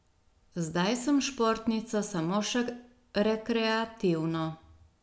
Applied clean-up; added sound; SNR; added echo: none; none; none; none.